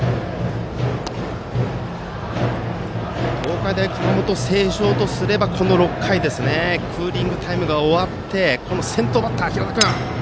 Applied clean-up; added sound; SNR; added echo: none; none; none; none.